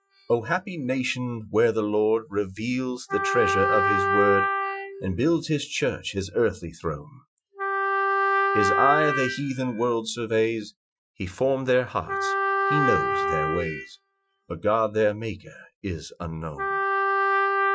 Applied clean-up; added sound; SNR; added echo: classical method Wiener filter.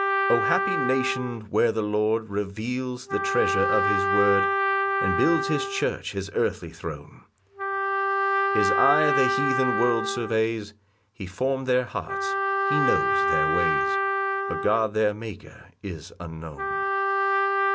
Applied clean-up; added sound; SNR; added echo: none; Trumpet; -1 dB; none.